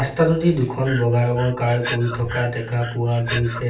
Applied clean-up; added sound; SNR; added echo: none; Breathing; 12 dB; reverberation time 0.3 s.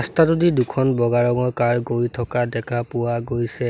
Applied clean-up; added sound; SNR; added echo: none; none; none; none.